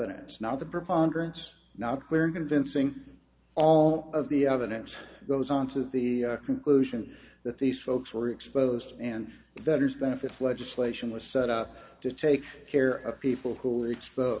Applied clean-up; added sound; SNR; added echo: none; none; none; none.